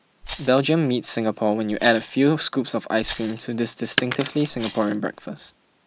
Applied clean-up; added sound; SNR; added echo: none; Shatter + Rattle; 12 dB; none.